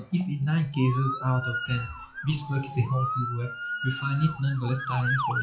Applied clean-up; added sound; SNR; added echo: classical method WPE with log-MMSE.